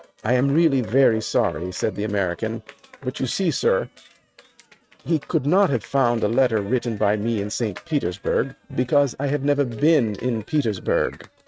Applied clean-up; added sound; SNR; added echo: neural mask model RNNoise.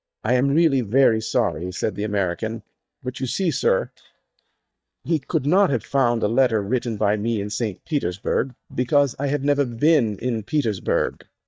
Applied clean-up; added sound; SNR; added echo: neural mask model DeepFilterNet 3.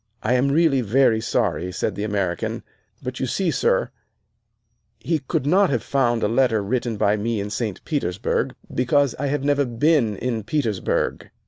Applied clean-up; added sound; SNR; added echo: none; none; none; none.